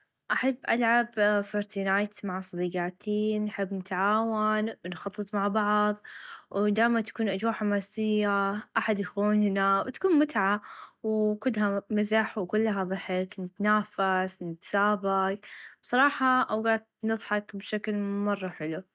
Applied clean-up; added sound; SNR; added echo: none; none; none; none.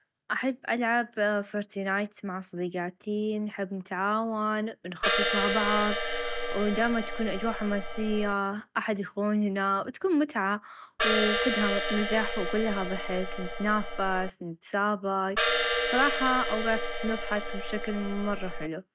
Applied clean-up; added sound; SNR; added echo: none; Crash cymbal; 0 dB; none.